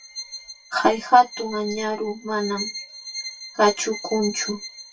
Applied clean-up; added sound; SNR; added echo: classical method WPE with log-MMSE.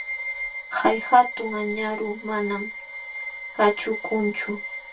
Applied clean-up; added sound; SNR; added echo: none; Bowed string instrument; 3 dB; reverberation time 0.2 s.